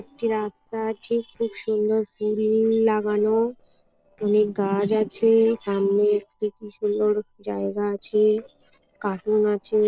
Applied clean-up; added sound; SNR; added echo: neural separator model SepFormer DNS4.